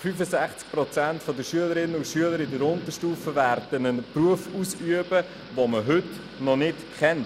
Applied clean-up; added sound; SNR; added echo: none; Thunder / Rain; 17 dB; none.